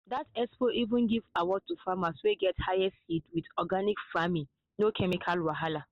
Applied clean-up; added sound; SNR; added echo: none; none; none; none.